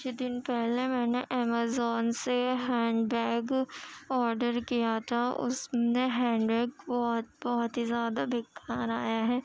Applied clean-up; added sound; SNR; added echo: none; none; none; none.